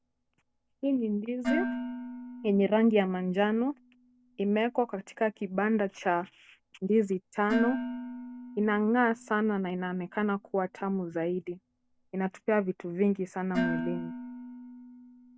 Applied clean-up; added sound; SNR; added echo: none; Dishes, pots, and pans; 9 dB; none.